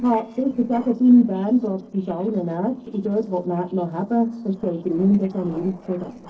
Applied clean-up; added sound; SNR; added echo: neural separator model SepFormer DNS4.